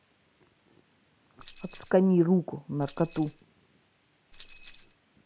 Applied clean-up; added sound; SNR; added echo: none; Tambourine; 6 dB; none.